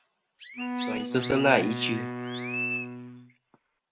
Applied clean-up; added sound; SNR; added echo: none; Chirp, tweet + Wind instrument, woodwind instrument; 3 dB; none.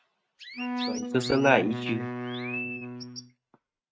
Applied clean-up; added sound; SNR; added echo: neural mask model RNNoise.